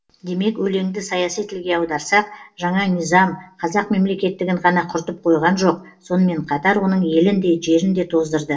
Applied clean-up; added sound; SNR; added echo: none; none; none; reverberation time 0.2 s.